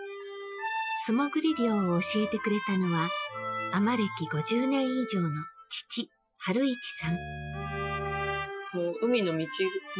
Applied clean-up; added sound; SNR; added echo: classical method Wiener filter.